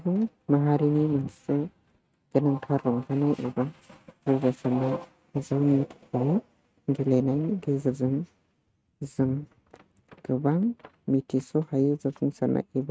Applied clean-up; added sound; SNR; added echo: neural mask model RNNoise.